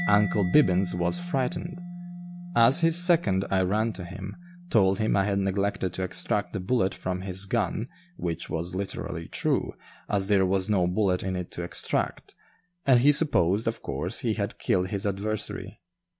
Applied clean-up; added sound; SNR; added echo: none; Mallet percussion; 15 dB; none.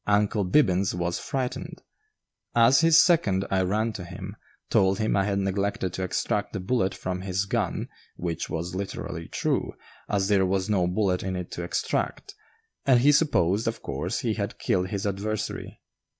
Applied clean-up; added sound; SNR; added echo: none; none; none; none.